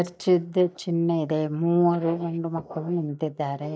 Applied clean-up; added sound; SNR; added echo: neural mask model DeepFilterNet 3.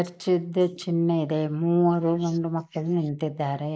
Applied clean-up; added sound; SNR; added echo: neural mask model Resemble Enhance denoiser.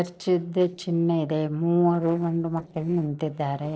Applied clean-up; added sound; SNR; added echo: neural separator model SepFormer DNS4.